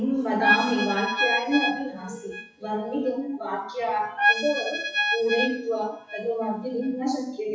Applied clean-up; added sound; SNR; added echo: classical method WPE with log-MMSE.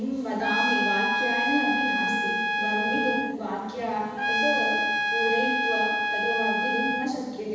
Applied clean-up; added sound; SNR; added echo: none; Trumpet; -3 dB; reverberation time 1.1 s.